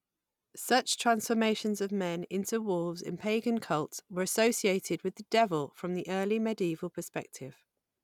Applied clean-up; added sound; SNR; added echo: none; none; none; none.